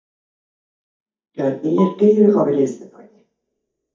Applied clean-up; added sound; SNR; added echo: neural mask model DeepFilterNet 3.